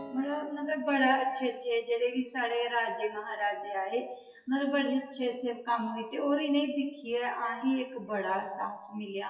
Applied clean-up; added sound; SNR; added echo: classical method WPE with log-MMSE.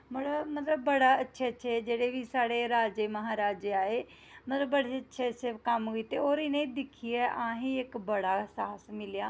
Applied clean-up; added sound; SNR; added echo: none; none; none; none.